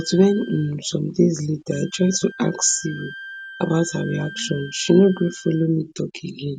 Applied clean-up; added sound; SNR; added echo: none; Wind instrument, woodwind instrument; 19 dB; none.